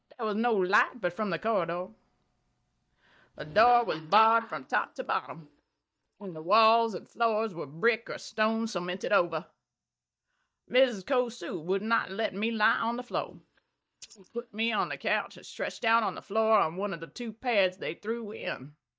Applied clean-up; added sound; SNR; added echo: neural mask model DeepFilterNet 3.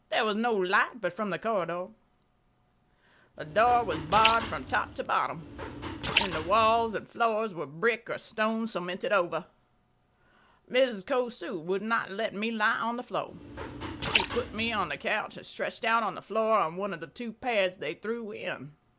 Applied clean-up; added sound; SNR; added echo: none; Liquid; 4 dB; none.